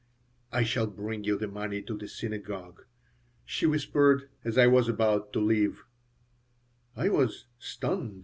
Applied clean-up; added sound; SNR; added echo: none; none; none; none.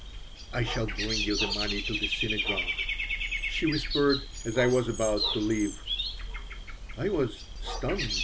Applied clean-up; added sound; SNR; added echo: none; Bird / Dog; 2 dB; none.